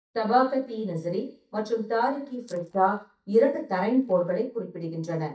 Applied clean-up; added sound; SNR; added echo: neural mask model DeepFilterNet 3.